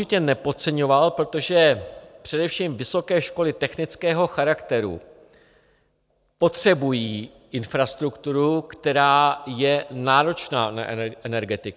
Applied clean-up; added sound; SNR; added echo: none; none; none; none.